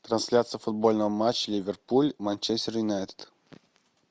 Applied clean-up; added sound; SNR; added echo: none; none; none; none.